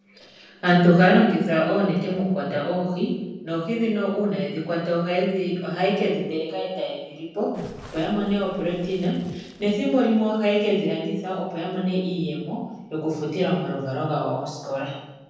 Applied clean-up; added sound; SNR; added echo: neural separator model SepFormer DNS4.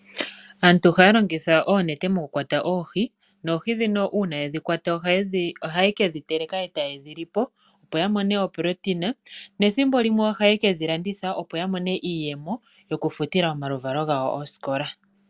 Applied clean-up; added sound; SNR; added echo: none; none; none; none.